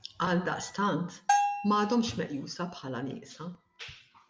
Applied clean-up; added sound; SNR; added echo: none; Bell; 0 dB; none.